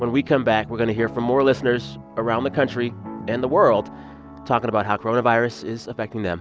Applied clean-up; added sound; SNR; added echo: none; none; none; none.